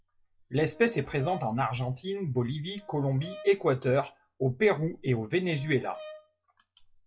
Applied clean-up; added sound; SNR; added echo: classical method log-MMSE.